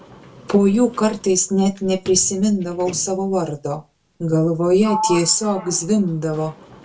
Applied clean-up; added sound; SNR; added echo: none; Sliding door; 14 dB; reverberation time 0.2 s.